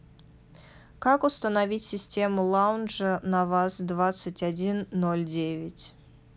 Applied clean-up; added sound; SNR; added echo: none; none; none; none.